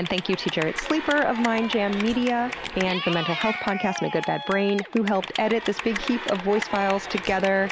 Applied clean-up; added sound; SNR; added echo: none; Cheering / Clapping; 8 dB; none.